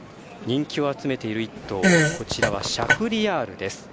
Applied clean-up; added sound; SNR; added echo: none; Fart; -4 dB; none.